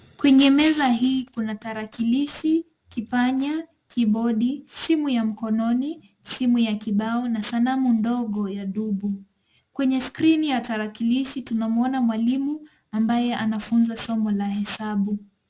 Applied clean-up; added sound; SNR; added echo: none; none; none; none.